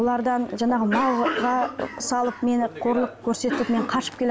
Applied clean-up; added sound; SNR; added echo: none; Cough; 9 dB; none.